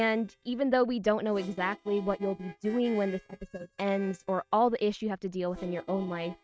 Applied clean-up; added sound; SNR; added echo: neural mask model RNNoise.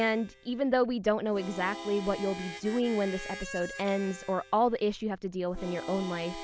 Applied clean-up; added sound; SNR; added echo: none; Harmonica; 13 dB; none.